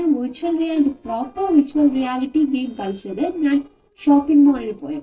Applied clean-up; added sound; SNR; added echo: neural separator model SepFormer DNS4.